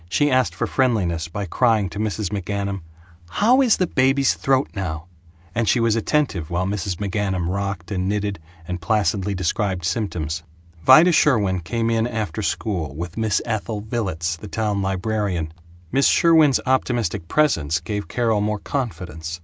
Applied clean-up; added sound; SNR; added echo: none; none; none; none.